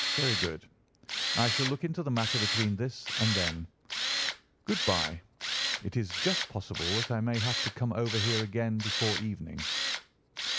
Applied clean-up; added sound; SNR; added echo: none; Tools; 1 dB; none.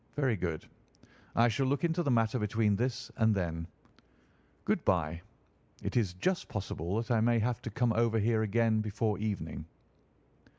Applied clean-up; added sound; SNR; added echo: none; none; none; none.